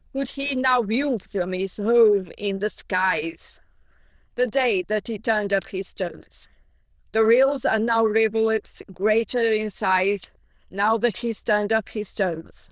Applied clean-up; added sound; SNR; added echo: neural diffusion model UNIVERSE++.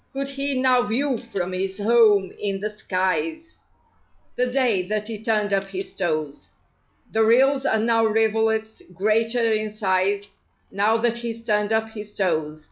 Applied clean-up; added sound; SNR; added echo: classical method log-MMSE.